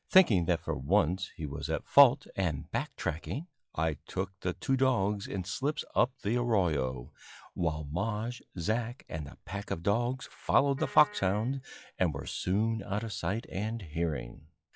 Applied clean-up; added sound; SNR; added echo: classical method log-MMSE.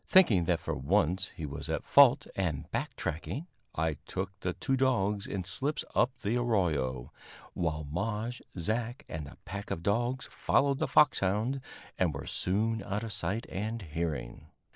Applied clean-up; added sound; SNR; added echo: neural mask model Resemble Enhance denoiser.